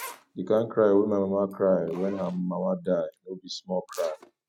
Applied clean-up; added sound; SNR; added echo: neural mask model RNNoise.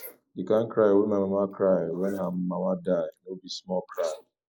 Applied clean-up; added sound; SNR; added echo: neural mask model Resemble Enhance denoiser.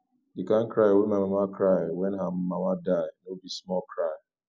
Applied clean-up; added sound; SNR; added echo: none; none; none; none.